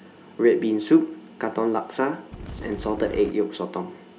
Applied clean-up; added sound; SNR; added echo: none; Wind; 13 dB; reverberation time 0.3 s.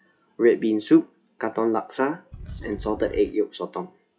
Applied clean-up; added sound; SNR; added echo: classical method WPE with log-MMSE.